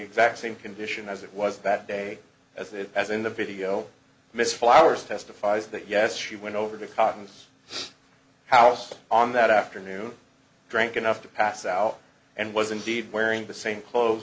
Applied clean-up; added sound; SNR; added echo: none; none; none; none.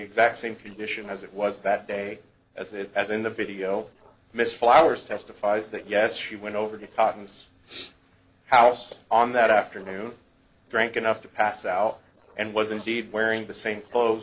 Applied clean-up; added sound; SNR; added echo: neural separator model SepFormer DNS4.